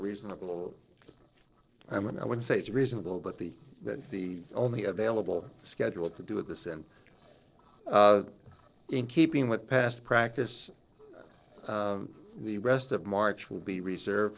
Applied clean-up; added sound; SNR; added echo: neural separator model SepFormer DNS4.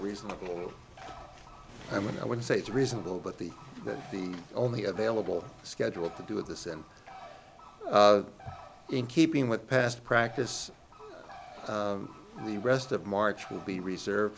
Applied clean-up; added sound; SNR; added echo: none; Bird; 19 dB; none.